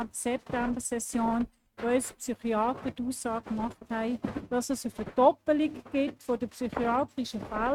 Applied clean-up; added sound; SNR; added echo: neural mask model RNNoise.